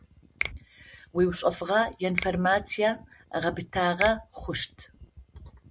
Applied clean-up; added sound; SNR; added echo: none; Finger snapping; 11 dB; none.